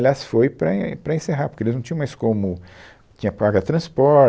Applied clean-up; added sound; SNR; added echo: none; none; none; none.